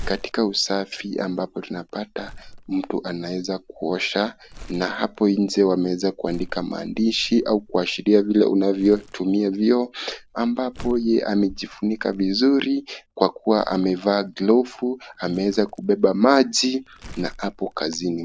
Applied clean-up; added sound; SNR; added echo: none; Crumpling, crinkling; 20 dB; none.